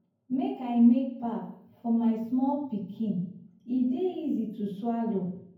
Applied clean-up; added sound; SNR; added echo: none; none; none; reverberation time 0.9 s.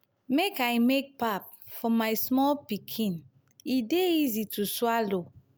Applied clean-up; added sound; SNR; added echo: none; none; none; none.